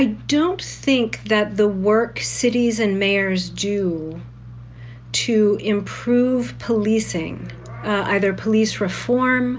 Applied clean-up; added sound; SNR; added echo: none; none; none; none.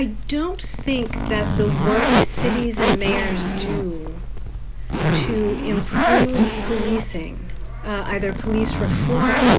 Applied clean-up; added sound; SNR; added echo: none; Zipper (clothing); -4 dB; none.